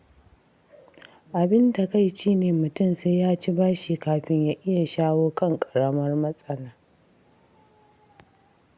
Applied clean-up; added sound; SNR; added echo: none; none; none; none.